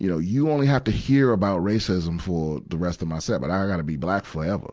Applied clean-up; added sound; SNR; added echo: none; none; none; none.